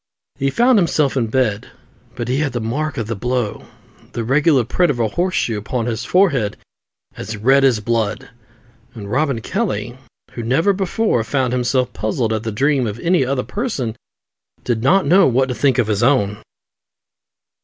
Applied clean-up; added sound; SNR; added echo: none; none; none; none.